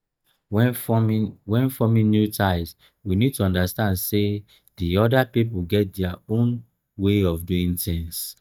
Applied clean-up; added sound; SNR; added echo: neural mask model DeepFilterNet 3.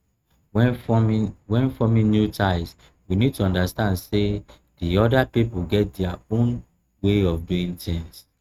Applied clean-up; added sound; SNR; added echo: neural mask model RNNoise.